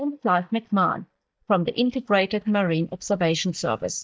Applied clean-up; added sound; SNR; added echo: neural mask model DeepFilterNet 3.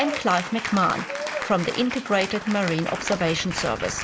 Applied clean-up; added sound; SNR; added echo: none; Applause / Cheering; 7 dB; reverberation time 1.0 s.